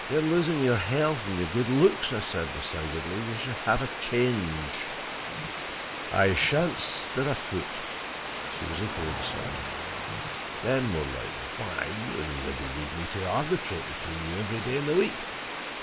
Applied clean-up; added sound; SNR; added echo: none; Water; 6 dB; none.